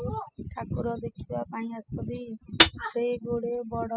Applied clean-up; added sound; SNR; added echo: classical method spectral subtraction.